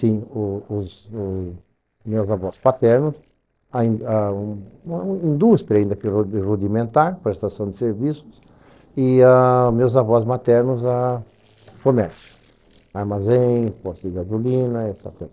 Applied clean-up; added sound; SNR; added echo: neural separator model SepFormer DNS4.